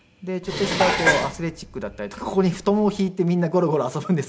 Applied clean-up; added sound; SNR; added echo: none; Dishes, pots, and pans; 4 dB; none.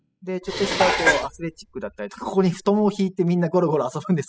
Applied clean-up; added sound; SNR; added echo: classical method spectral subtraction.